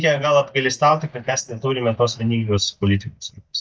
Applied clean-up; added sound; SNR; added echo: neural mask model DeepFilterNet 3.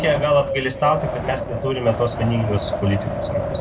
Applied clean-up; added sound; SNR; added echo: none; Wind; 5 dB; reverberation time 1.3 s.